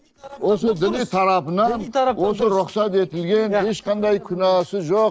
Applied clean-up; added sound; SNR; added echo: neural separator model SepFormer DNS4.